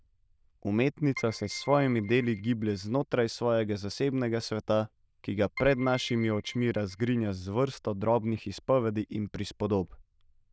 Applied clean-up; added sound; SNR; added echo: neural diffusion model UNIVERSE++.